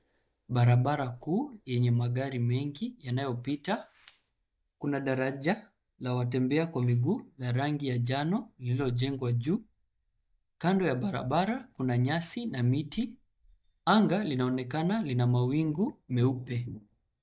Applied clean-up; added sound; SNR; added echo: neural mask model DeepFilterNet 3.